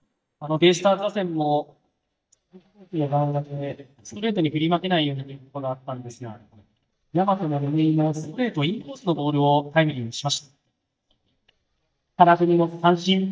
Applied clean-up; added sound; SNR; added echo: neural mask model DeepFilterNet 3.